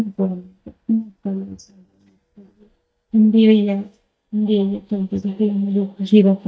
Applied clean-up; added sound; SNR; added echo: neural mask model DeepFilterNet 3.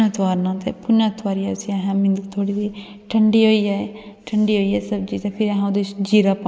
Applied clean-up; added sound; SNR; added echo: none; none; none; none.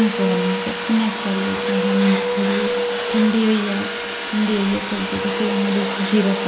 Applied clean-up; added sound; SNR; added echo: none; Domestic sounds, home sounds; 2 dB; reverberation time 1.3 s.